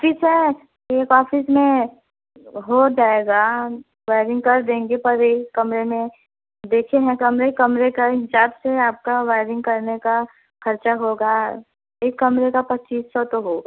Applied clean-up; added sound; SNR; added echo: none; none; none; none.